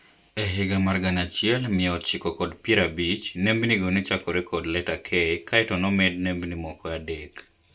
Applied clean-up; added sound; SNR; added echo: none; none; none; none.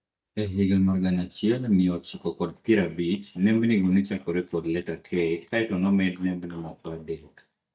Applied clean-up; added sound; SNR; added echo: neural mask model DeepFilterNet 3.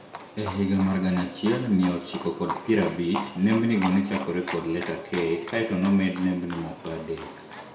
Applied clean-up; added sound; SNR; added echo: none; Livestock, farm animals, working animals; 12 dB; reverberation time 0.6 s.